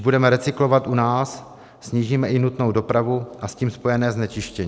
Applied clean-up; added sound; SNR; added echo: none; none; none; none.